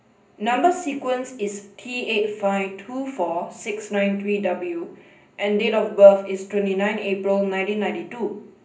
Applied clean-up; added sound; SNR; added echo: none; none; none; reverberation time 0.5 s.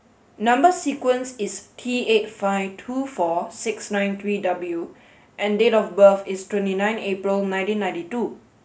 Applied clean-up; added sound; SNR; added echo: none; none; none; none.